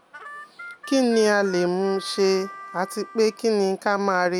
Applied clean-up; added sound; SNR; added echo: none; Harmonica; 17 dB; none.